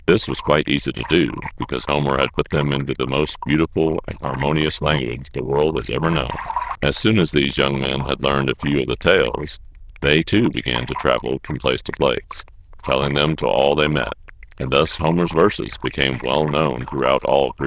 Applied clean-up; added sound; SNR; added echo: neural diffusion model UNIVERSE++.